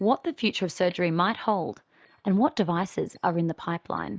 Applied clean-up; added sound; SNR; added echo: neural mask model DeepFilterNet 3.